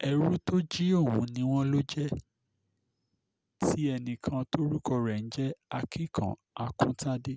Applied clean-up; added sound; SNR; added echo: none; none; none; none.